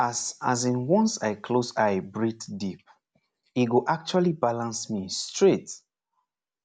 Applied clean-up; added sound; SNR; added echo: none; none; none; none.